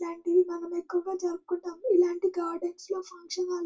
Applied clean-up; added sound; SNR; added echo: none; none; none; reverberation time 0.1 s.